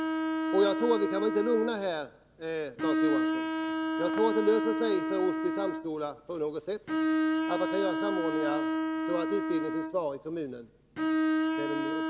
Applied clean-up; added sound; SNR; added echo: none; Bowed string instrument; -1 dB; none.